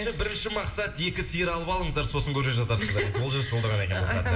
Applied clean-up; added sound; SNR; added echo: none; Thunderstorm; 20 dB; reverberation time 0.9 s.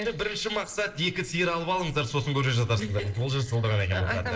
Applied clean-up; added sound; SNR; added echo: neural separator model SepFormer DNS4.